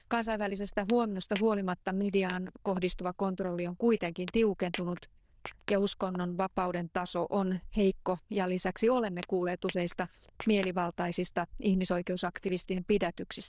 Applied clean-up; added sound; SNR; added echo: neural diffusion model UNIVERSE++.